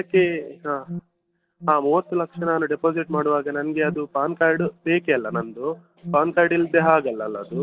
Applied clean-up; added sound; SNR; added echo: neural mask model DeepFilterNet 3.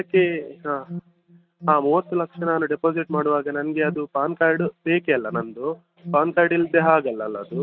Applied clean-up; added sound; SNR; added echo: neural mask model RNNoise.